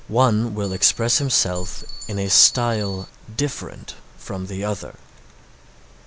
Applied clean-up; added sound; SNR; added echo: none; Bell; 14 dB; none.